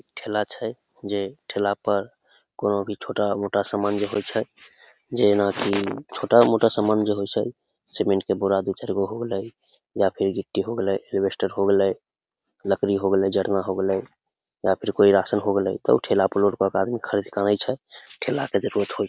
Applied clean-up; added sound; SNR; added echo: none; none; none; none.